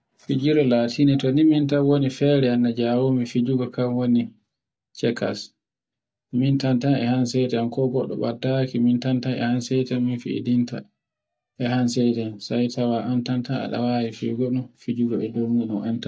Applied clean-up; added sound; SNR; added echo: none; none; none; none.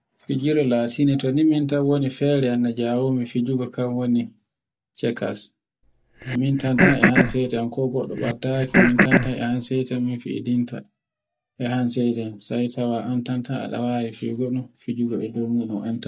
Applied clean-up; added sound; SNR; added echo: none; Cough; -1 dB; none.